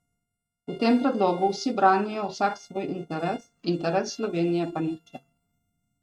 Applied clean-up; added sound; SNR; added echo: neural mask model RNNoise.